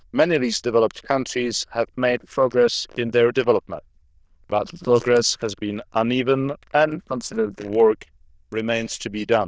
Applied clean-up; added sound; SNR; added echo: neural diffusion model UNIVERSE++.